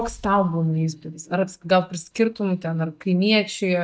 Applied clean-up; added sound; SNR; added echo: neural mask model DeepFilterNet 3.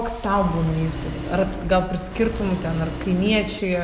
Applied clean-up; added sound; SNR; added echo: none; Engine; 10 dB; none.